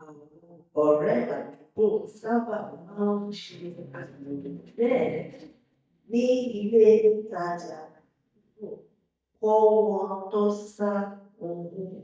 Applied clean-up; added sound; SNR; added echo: neural mask model DeepFilterNet 3.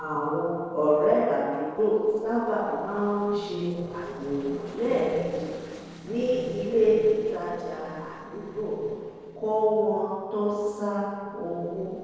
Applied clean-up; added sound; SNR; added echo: neural separator model SepFormer DNS4.